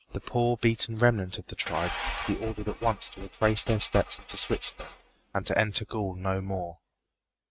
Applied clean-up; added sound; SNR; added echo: neural mask model RNNoise.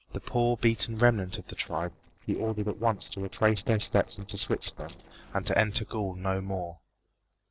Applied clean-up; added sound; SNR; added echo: neural separator model SepFormer DNS4.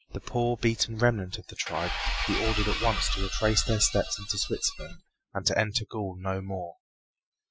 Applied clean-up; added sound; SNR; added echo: classical method Wiener filter.